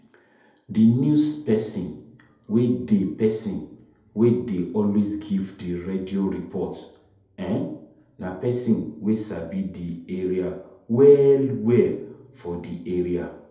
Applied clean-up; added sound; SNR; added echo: none; none; none; reverberation time 1.9 s.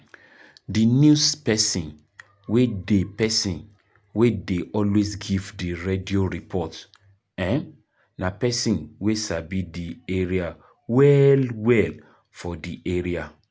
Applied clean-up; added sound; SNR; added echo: none; none; none; none.